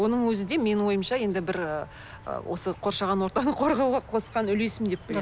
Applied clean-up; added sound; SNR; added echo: none; Insect; 20 dB; none.